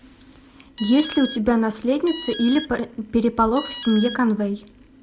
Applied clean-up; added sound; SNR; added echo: none; Alarm; 14 dB; none.